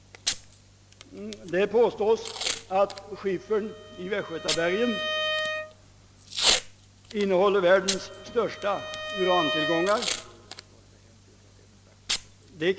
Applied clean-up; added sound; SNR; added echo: none; Bowed string instrument + Packing tape, duct tape / Tearing; 5 dB; none.